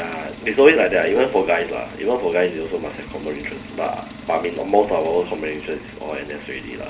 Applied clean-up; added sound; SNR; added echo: none; Engine; 16 dB; reverberation time 0.3 s.